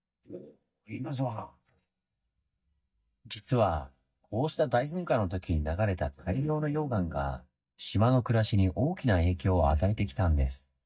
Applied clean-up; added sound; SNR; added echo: neural mask model DeepFilterNet 3.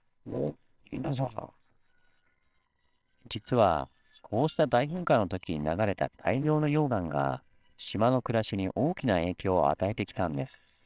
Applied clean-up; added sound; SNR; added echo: neural separator model SepFormer WHAMR!.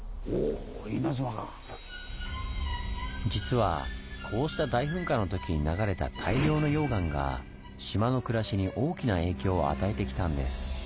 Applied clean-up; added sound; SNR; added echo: none; none; none; none.